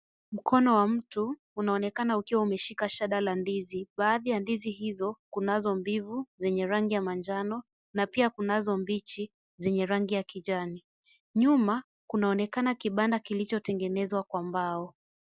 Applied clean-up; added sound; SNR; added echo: none; none; none; none.